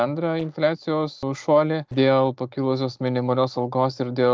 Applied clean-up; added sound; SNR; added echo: neural separator model SepFormer DNS4.